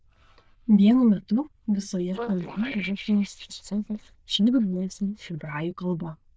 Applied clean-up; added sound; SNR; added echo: neural diffusion model UNIVERSE++.